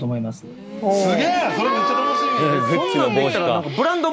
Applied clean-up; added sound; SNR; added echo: none; none; none; none.